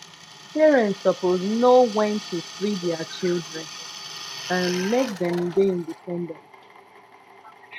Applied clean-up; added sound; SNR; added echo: none; Drill; 15 dB; none.